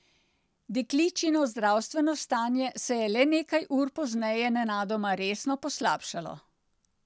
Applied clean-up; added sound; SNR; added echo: none; none; none; none.